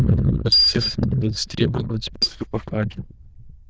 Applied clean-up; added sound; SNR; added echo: neural diffusion model UNIVERSE++.